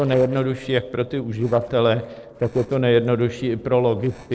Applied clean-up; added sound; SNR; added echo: neural separator model SepFormer DNS4.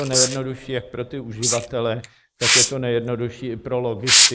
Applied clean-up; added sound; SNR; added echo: neural mask model Resemble Enhance denoiser.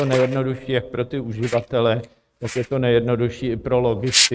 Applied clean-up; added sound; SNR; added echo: neural mask model RNNoise.